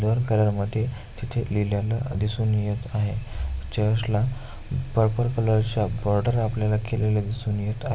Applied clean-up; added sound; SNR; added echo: none; none; none; none.